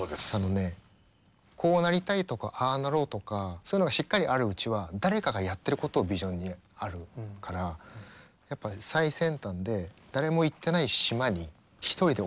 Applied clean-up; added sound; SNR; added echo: none; none; none; none.